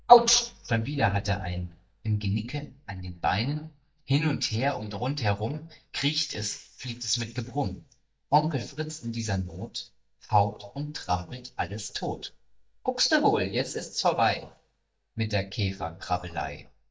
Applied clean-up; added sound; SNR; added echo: neural mask model DeepFilterNet 3.